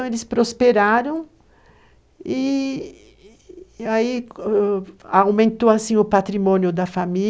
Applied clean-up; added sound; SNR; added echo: none; none; none; none.